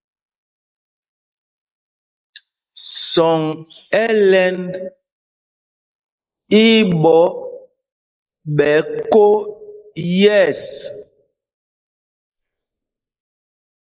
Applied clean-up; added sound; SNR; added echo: neural mask model Resemble Enhance denoiser.